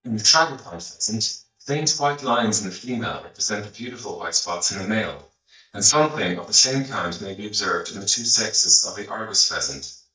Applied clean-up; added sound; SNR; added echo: neural mask model DeepFilterNet 3.